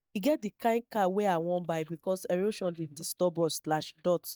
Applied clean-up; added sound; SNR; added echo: neural mask model DeepFilterNet 3.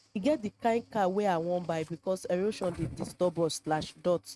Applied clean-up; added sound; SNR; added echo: neural mask model RNNoise.